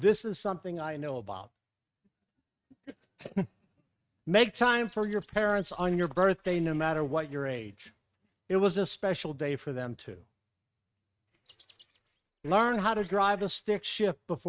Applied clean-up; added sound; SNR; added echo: neural mask model RNNoise.